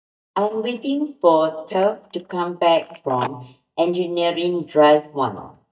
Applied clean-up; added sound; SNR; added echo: neural mask model DeepFilterNet 3.